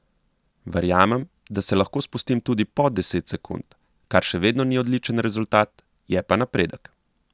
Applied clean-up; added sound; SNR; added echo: none; none; none; none.